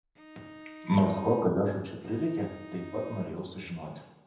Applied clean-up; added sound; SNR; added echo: none; Bowed string instrument; 18 dB; reverberation time 0.8 s.